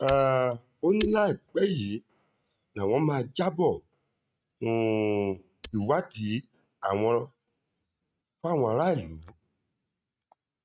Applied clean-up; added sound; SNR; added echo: neural mask model RNNoise.